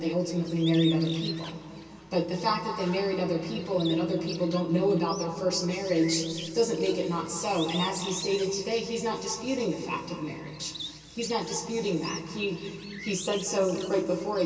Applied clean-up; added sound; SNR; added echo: none; Bird; 16 dB; reverberation time 2.6 s.